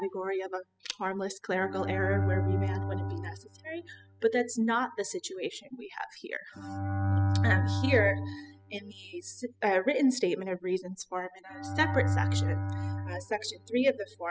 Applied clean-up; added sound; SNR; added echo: classical method spectral subtraction.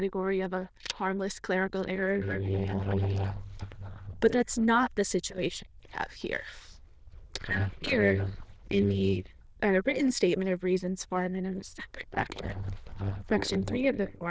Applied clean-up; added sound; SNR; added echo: neural diffusion model UNIVERSE++.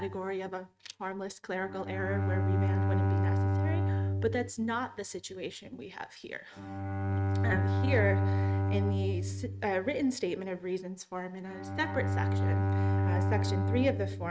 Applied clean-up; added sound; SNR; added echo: neural mask model RNNoise.